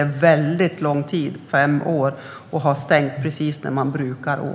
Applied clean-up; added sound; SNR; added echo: none; none; none; none.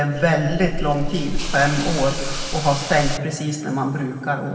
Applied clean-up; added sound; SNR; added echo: none; Hiss / Insect; 3 dB; reverberation time 2.3 s.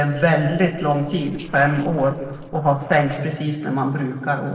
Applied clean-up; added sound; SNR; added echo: neural separator model SepFormer DNS4.